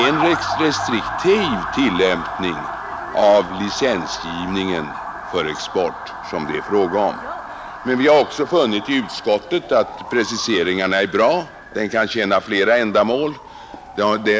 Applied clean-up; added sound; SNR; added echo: none; Motor vehicle (road) / Siren; 9 dB; none.